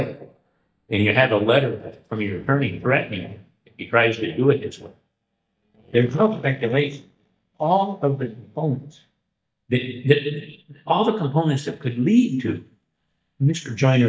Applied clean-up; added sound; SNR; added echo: neural mask model DeepFilterNet 3.